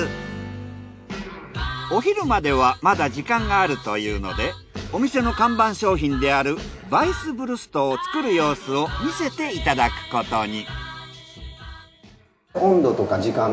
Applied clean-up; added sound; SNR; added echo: none; none; none; none.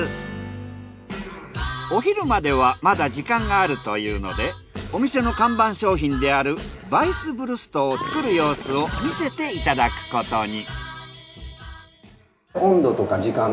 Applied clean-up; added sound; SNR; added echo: none; Gurgling / Liquid; 12 dB; none.